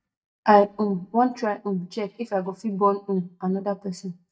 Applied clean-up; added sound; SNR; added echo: neural mask model DeepFilterNet 3.